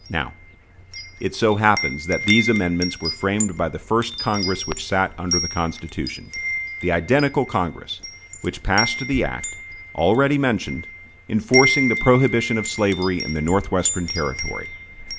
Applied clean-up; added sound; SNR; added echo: none; Wind chime; 6 dB; none.